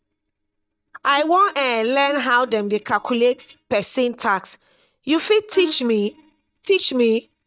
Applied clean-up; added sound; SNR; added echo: neural mask model DeepFilterNet 3.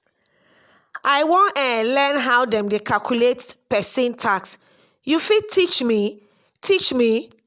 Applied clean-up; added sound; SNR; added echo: none; none; none; none.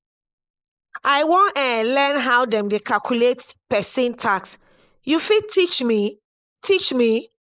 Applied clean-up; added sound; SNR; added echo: neural mask model Resemble Enhance denoiser.